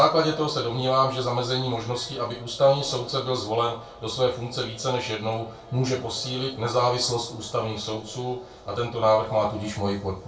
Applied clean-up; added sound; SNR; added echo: none; none; none; reverberation time 0.2 s.